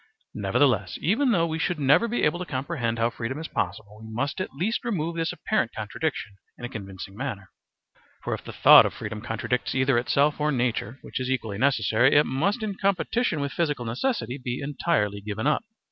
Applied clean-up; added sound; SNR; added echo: none; none; none; none.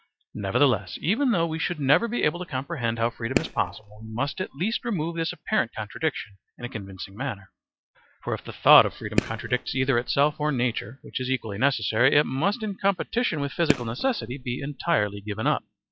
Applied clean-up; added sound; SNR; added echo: classical method log-MMSE.